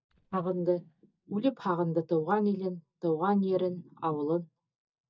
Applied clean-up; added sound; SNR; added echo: neural mask model DeepFilterNet 3.